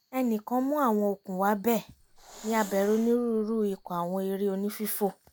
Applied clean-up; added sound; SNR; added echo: none; Hiss; 19 dB; none.